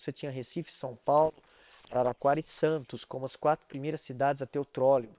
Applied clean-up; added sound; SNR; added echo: neural separator model SepFormer WHAM!.